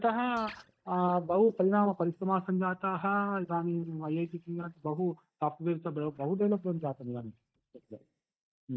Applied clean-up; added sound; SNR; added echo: neural mask model DeepFilterNet 3.